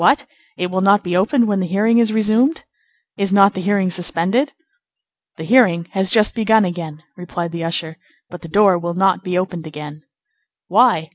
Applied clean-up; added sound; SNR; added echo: none; none; none; none.